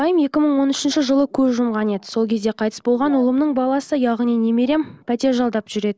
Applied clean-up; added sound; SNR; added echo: none; none; none; none.